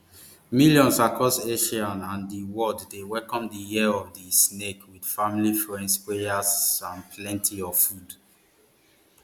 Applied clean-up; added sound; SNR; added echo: none; none; none; none.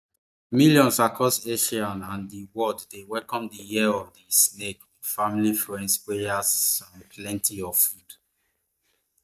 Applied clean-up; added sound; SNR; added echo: neural mask model DeepFilterNet 3.